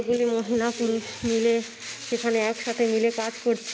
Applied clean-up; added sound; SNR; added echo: none; none; none; none.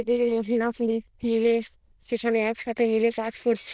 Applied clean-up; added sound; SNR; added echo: neural diffusion model UNIVERSE++.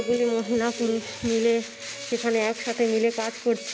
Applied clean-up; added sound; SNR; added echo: none; Harmonica; 19 dB; none.